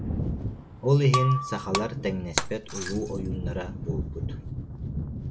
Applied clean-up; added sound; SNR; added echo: none; Thunder / Wind + Shatter; 3 dB; none.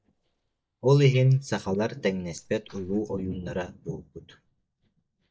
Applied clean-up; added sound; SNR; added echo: neural mask model DeepFilterNet 3.